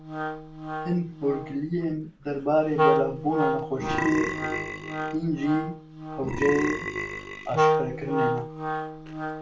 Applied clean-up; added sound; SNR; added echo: none; Burping, eructation + Wind instrument, woodwind instrument; 0 dB; none.